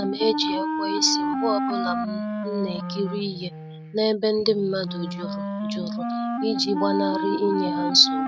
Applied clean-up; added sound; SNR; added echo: neural mask model RNNoise.